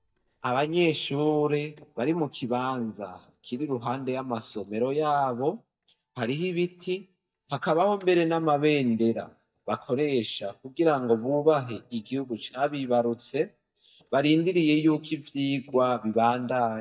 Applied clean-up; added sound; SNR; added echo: neural mask model DeepFilterNet 3.